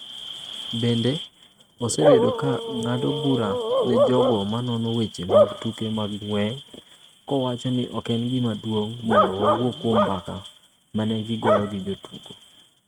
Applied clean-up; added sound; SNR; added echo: neural mask model RNNoise.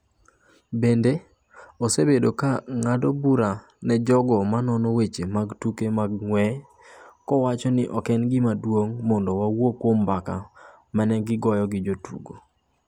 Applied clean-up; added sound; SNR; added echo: none; none; none; none.